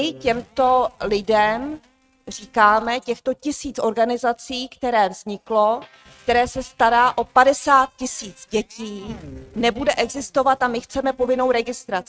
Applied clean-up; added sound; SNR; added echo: neural mask model RNNoise.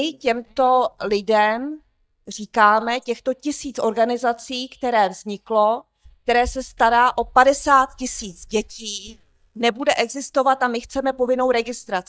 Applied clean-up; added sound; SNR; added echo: neural mask model DeepFilterNet 3.